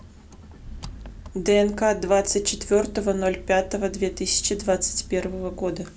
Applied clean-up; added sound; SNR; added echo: none; Engine; 15 dB; none.